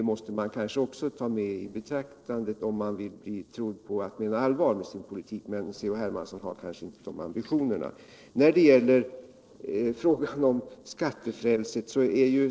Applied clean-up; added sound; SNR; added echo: neural separator model SepFormer DNS4.